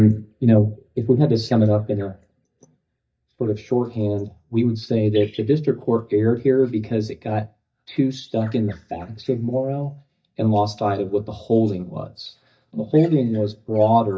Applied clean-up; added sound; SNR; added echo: neural mask model DeepFilterNet 3.